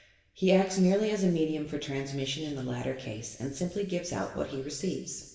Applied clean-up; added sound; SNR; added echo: none; none; none; reverberation time 1.1 s.